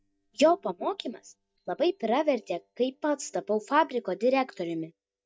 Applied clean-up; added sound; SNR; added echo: neural mask model DeepFilterNet 3.